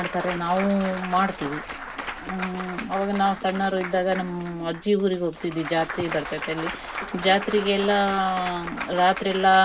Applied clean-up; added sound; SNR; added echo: none; Applause / Cheering / Clapping; 10 dB; none.